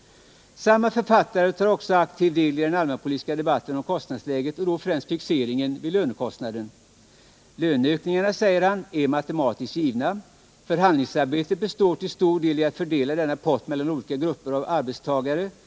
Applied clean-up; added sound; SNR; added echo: none; none; none; none.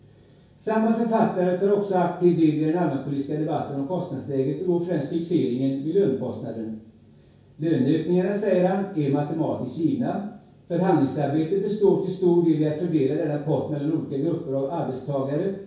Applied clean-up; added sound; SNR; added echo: none; none; none; reverberation time 0.6 s.